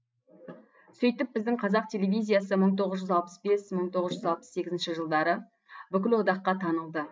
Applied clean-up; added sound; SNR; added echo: neural mask model Resemble Enhance denoiser.